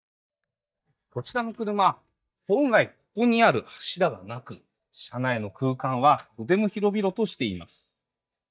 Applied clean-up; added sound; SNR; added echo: neural mask model DeepFilterNet 3.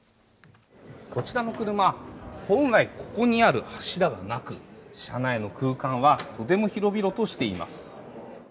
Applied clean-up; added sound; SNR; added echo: none; none; none; none.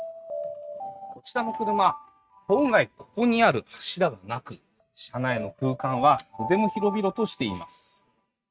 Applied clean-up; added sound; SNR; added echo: neural mask model RNNoise.